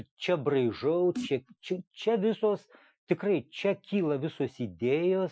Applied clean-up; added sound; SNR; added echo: classical method Wiener filter.